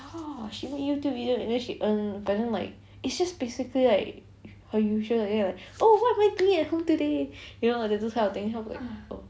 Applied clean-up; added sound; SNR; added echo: none; none; none; none.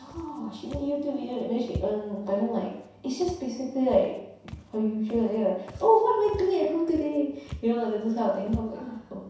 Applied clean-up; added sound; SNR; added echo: none; Walk, footsteps; 16 dB; reverberation time 0.7 s.